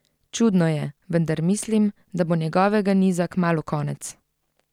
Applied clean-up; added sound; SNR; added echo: none; none; none; none.